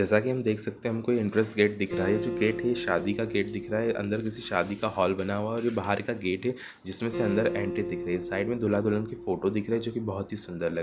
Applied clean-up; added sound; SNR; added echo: none; Acoustic guitar; 10 dB; none.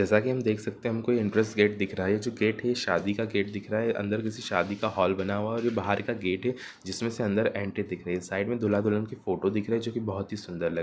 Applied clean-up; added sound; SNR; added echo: none; none; none; none.